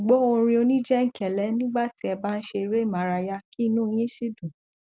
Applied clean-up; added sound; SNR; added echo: none; none; none; none.